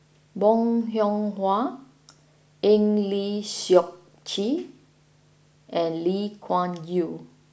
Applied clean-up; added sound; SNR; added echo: none; none; none; none.